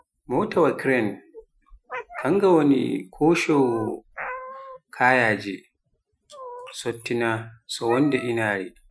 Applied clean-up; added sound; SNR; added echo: classical method Wiener filter.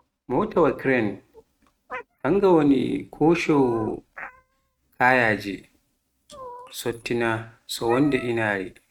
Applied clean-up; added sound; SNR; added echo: neural mask model RNNoise.